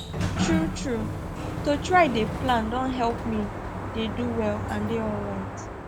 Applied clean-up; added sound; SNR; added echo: none; Sliding door; 3 dB; none.